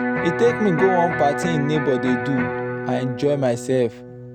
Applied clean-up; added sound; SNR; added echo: none; Electric guitar; 4 dB; none.